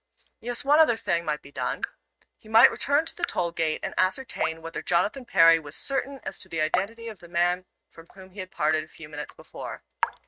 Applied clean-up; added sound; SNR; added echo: neural mask model RNNoise.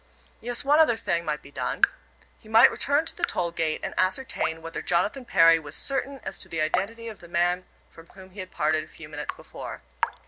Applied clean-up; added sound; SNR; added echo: none; Raindrop / Drip; 9 dB; none.